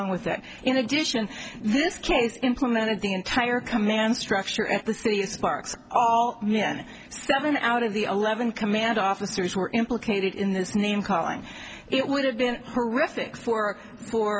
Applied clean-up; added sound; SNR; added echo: none; Car; 20 dB; none.